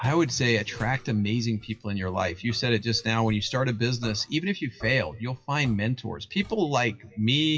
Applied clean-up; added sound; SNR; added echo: classical method WPE with log-MMSE.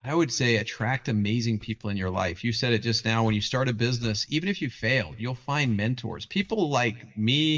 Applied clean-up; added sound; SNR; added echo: neural mask model DeepFilterNet 3.